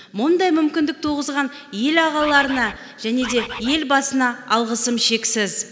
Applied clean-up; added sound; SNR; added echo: none; Bird; 10 dB; none.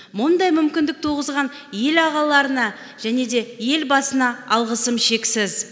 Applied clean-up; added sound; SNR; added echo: none; none; none; none.